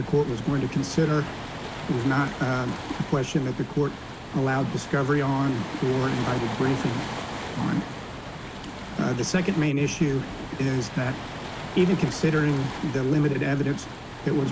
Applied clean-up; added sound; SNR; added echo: none; Waves, surf; 9 dB; none.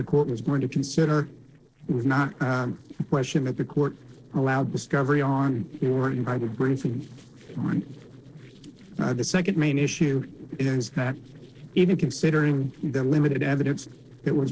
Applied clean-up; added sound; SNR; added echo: neural separator model SepFormer DNS4.